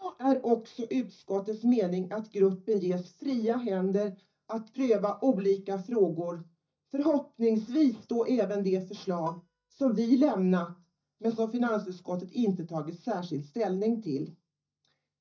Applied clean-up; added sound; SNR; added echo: neural mask model DeepFilterNet 3.